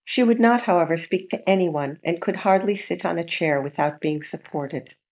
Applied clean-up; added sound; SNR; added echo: neural mask model Resemble Enhance denoiser.